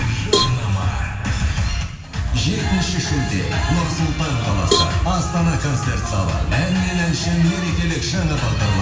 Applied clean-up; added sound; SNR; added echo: none; Cowbell; 7 dB; reverberation time 1.1 s.